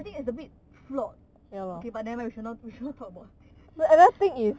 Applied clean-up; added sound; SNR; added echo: none; none; none; none.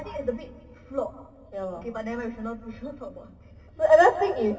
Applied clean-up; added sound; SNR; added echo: none; none; none; reverberation time 1.5 s.